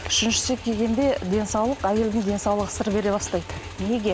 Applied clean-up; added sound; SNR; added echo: none; Motorcycle / Engine; 13 dB; none.